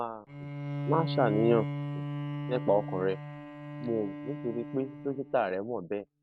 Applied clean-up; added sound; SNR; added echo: neural mask model RNNoise.